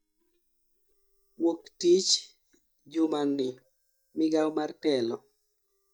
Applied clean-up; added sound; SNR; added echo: neural mask model DeepFilterNet 3.